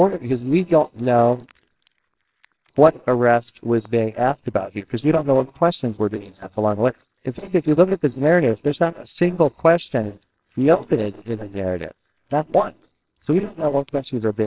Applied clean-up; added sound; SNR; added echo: neural separator model SepFormer WHAMR!.